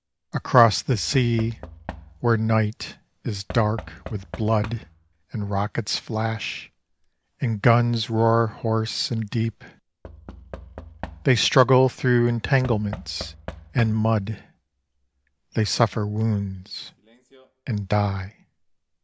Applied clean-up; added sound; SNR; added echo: none; Knock / Wood; 19 dB; none.